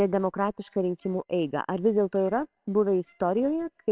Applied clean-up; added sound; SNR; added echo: neural separator model SepFormer WHAMR!.